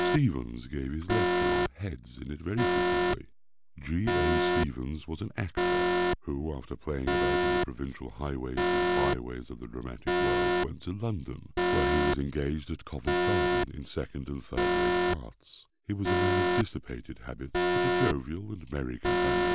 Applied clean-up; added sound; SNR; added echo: none; Alarm; -4 dB; none.